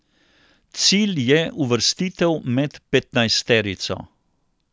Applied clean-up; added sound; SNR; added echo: none; none; none; none.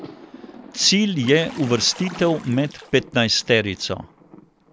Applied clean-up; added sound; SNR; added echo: none; Bathtub (filling or washing) / Splash, splatter + Thunder; 18 dB; none.